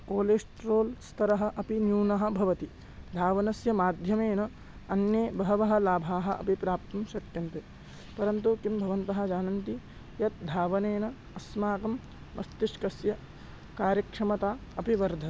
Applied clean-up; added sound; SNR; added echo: none; none; none; none.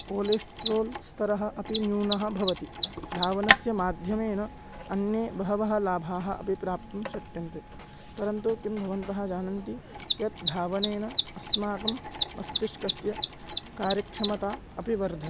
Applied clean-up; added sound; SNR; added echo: none; Mechanisms; 3 dB; none.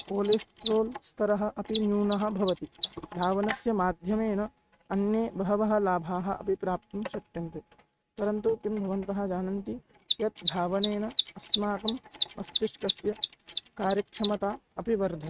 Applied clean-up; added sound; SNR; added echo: neural mask model RNNoise.